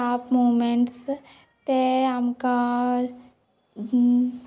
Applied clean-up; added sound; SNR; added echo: none; none; none; none.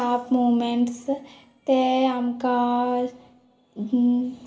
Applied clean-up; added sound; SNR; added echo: none; none; none; reverberation time 0.6 s.